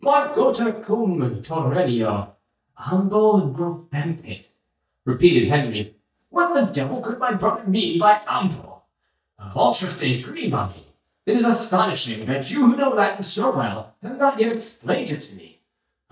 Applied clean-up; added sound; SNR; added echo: neural mask model DeepFilterNet 3.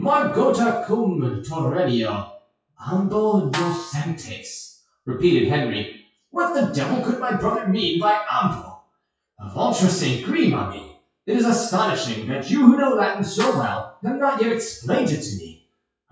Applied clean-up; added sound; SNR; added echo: classical method WPE with log-MMSE.